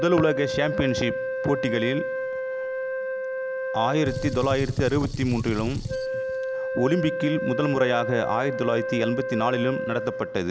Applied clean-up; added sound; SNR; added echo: none; Wind instrument, woodwind instrument + Gunshot, gunfire; 3 dB; none.